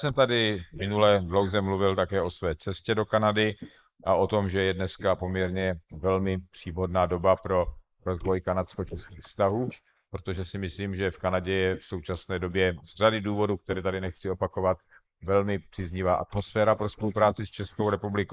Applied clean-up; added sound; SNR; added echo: neural mask model Resemble Enhance denoiser.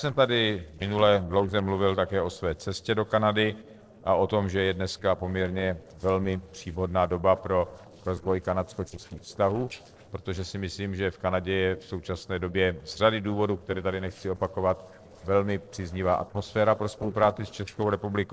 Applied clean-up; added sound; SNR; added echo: neural separator model SepFormer DNS4.